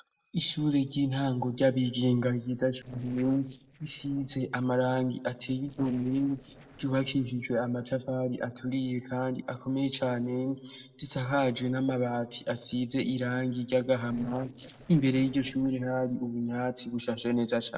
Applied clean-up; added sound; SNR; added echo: neural separator model SepFormer DNS4.